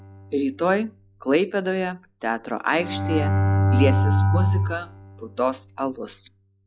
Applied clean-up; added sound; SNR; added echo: classical method log-MMSE.